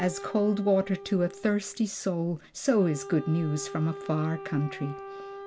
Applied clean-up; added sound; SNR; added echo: none; Wind instrument, woodwind instrument; 14 dB; none.